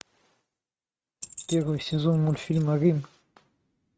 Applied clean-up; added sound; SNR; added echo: neural mask model RNNoise.